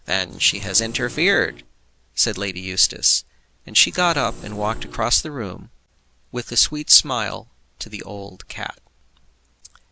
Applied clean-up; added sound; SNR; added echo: none; Engine; 16 dB; none.